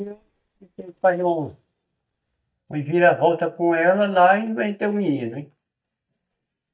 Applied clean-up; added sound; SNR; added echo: neural mask model DeepFilterNet 3.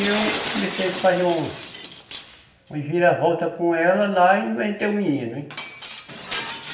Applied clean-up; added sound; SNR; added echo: none; Shatter; 11 dB; reverberation time 0.7 s.